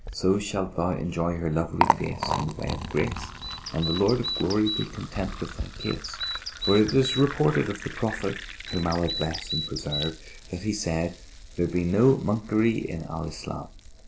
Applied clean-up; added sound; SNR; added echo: none; Liquid + Bird vocalization, bird call, bird song; 7 dB; none.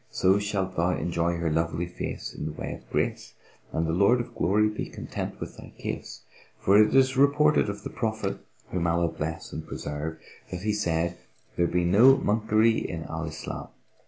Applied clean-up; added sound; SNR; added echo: none; none; none; none.